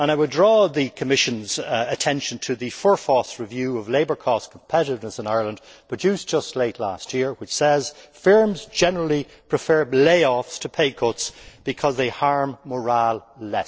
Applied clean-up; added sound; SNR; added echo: neural separator model SepFormer DNS4.